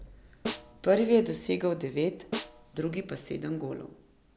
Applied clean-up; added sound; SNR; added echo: none; Knock + Snare drum; 13 dB; none.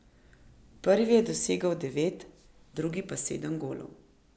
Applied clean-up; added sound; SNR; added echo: none; none; none; none.